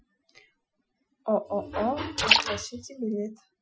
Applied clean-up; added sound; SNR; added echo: classical method Wiener filter.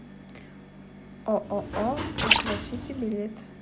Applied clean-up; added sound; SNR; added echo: none; Liquid; -4 dB; none.